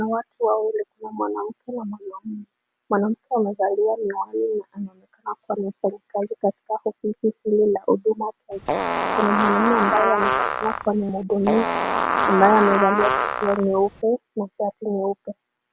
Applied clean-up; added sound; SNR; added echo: none; Fart; -1 dB; none.